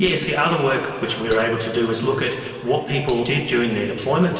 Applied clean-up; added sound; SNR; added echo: none; Coin (dropping); 12 dB; reverberation time 2.5 s.